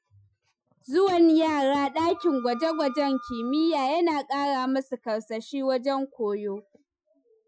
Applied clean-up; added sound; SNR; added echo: classical method Wiener filter.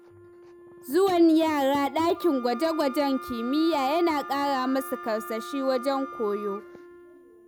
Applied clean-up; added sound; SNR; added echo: none; Wind instrument, woodwind instrument + Wind instrument, woodwind instrument; 14 dB; none.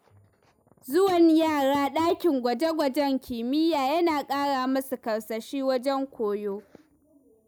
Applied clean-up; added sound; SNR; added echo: none; none; none; none.